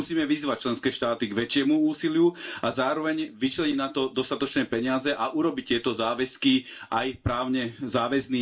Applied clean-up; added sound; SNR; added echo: none; none; none; reverberation time 0.2 s.